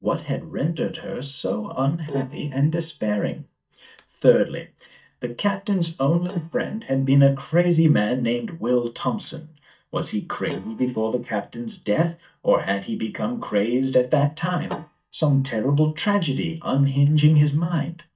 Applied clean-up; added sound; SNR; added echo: neural mask model DeepFilterNet 3.